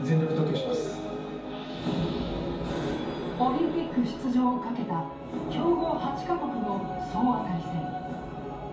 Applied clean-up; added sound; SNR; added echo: none; Bird; 2 dB; reverberation time 0.6 s.